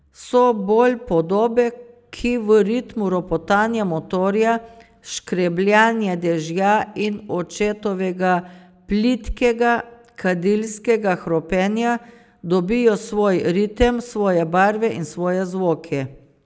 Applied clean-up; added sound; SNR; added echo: none; none; none; none.